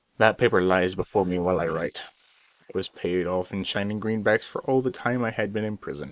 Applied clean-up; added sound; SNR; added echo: neural mask model Resemble Enhance denoiser.